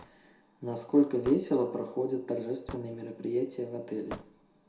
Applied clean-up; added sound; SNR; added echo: none; Hammer / Wood; 19 dB; reverberation time 0.5 s.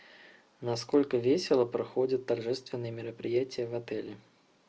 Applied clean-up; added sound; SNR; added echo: none; none; none; none.